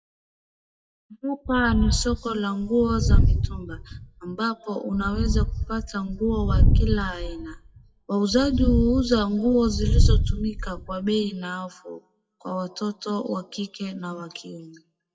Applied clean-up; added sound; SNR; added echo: classical method WPE with log-MMSE.